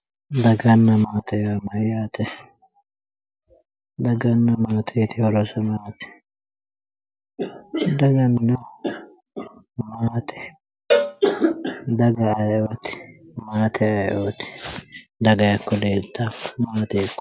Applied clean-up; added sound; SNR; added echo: none; Cowbell; 4 dB; none.